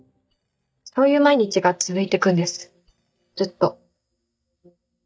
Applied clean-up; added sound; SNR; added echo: neural mask model DeepFilterNet 3.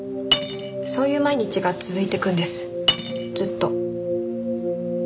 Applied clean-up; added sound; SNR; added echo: none; Cutlery, silverware; 4 dB; none.